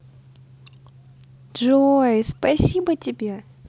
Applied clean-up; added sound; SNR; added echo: none; none; none; none.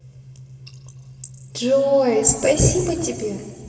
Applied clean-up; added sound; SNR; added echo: none; none; none; reverberation time 2.3 s.